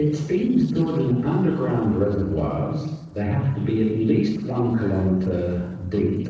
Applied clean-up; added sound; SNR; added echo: neural separator model SepFormer DNS4.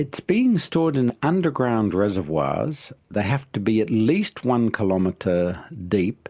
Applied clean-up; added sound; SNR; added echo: none; none; none; none.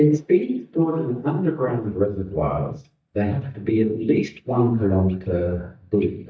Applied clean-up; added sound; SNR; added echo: neural mask model DeepFilterNet 3.